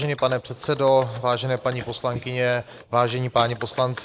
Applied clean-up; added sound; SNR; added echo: neural mask model Resemble Enhance denoiser.